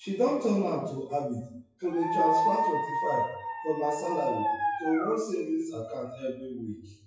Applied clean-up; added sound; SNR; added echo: classical method WPE with log-MMSE.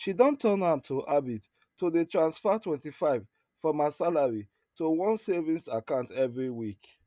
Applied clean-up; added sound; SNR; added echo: none; none; none; none.